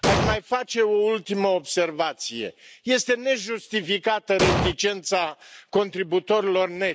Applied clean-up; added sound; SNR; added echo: none; Explosion; -3 dB; none.